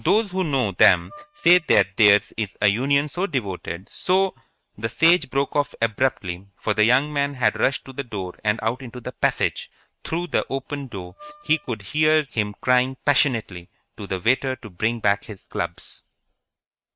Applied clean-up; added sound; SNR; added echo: neural mask model RNNoise.